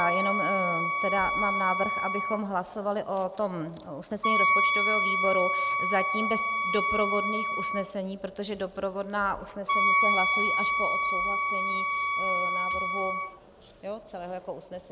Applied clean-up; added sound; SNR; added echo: none; Wind instrument, woodwind instrument; -4 dB; none.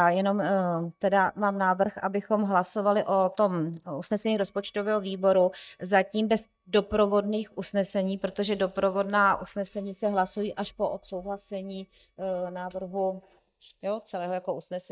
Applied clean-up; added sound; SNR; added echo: neural mask model DeepFilterNet 3.